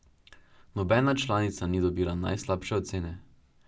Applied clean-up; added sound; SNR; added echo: none; none; none; none.